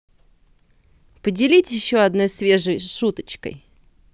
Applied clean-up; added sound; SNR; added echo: none; none; none; none.